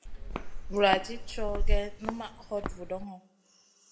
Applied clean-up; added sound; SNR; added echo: none; Walk, footsteps; -3 dB; reverberation time 0.7 s.